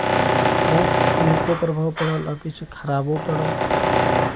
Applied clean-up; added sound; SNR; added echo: none; Tools; -4 dB; none.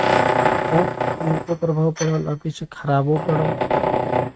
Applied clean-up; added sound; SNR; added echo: neural mask model RNNoise.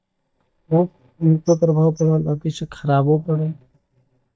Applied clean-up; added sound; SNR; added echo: neural mask model DeepFilterNet 3.